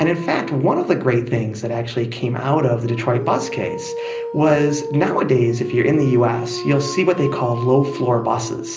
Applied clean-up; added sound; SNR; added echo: none; Dog; 11 dB; reverberation time 0.5 s.